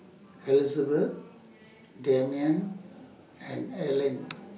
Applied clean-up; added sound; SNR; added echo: none; none; none; none.